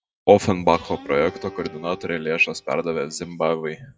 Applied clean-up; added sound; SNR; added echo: classical method WPE with log-MMSE.